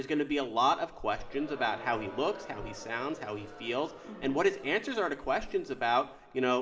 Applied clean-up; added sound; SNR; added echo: none; Crowd; 17 dB; reverberation time 2.6 s.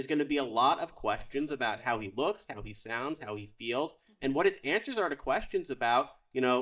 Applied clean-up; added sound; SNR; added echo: neural mask model DeepFilterNet 3.